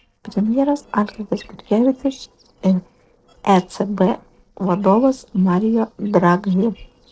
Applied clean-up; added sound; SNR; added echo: neural separator model SepFormer DNS4.